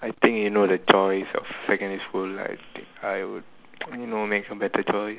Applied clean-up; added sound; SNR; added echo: none; none; none; none.